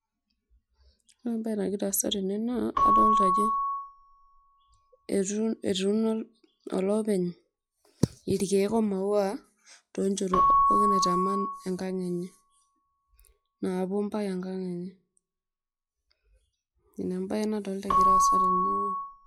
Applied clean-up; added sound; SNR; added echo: classical method log-MMSE.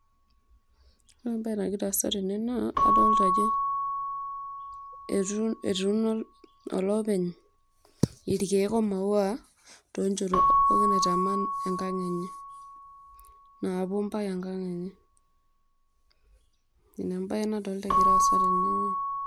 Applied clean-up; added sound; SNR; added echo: none; Keyboard (musical) / Bell; -1 dB; none.